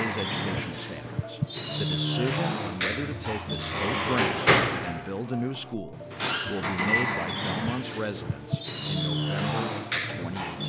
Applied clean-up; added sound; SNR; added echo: none; Squeak / Wood; -4 dB; none.